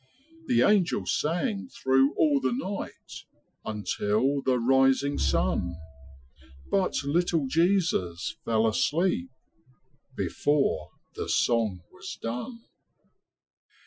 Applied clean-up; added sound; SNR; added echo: classical method Wiener filter.